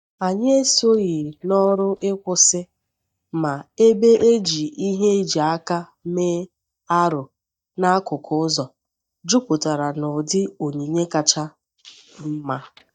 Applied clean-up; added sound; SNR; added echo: neural mask model DeepFilterNet 3.